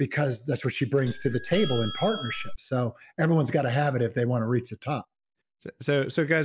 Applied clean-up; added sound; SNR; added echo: none; Doorbell; 7 dB; none.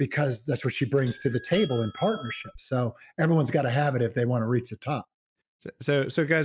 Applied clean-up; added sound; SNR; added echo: neural mask model RNNoise.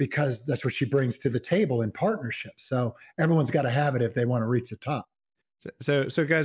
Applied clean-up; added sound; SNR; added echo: none; none; none; none.